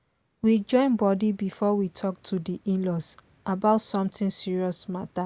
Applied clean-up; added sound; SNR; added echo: none; none; none; none.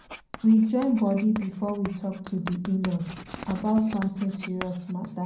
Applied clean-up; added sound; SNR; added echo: none; Writing; 16 dB; reverberation time 0.6 s.